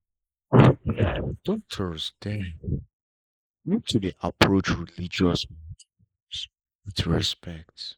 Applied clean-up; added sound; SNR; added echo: neural mask model Resemble Enhance denoiser.